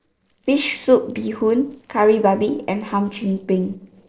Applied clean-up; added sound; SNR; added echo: neural separator model SepFormer DNS4.